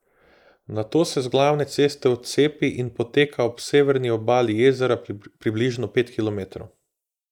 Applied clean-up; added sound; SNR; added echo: neural mask model Resemble Enhance denoiser.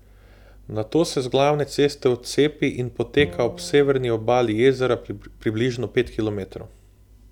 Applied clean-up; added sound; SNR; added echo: none; Bowed string instrument; 18 dB; none.